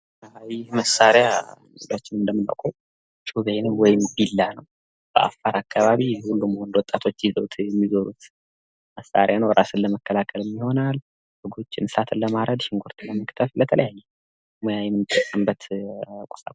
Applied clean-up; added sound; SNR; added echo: none; none; none; none.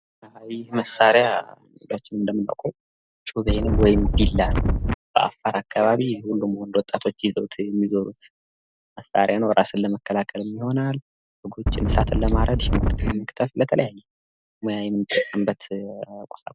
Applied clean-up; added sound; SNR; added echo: none; Wind; -3 dB; none.